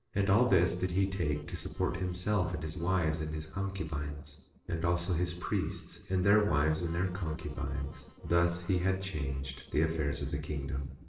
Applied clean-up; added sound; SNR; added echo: neural separator model SepFormer DNS4.